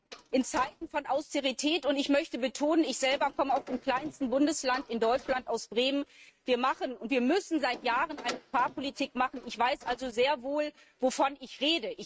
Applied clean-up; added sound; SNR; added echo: neural mask model RNNoise.